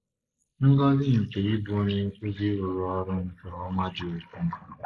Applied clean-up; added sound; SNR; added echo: neural mask model Resemble Enhance denoiser.